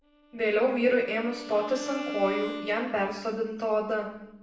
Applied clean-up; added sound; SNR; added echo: none; Bowed string instrument; 12 dB; reverberation time 0.8 s.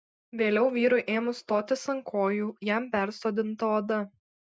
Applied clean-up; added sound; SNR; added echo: none; none; none; none.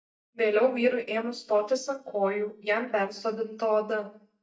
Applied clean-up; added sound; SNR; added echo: neural mask model DeepFilterNet 3.